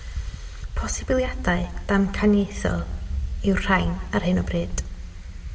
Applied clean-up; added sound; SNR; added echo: none; Wind; 14 dB; reverberation time 0.5 s.